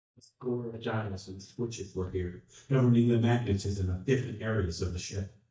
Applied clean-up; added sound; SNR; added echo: neural mask model DeepFilterNet 3.